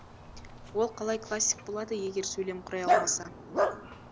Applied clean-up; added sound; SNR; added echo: none; Dog; 0 dB; none.